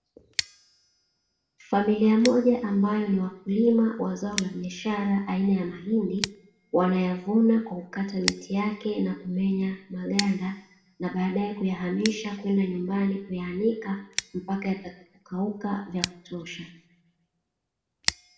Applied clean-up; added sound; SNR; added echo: none; Scissors; 13 dB; reverberation time 0.7 s.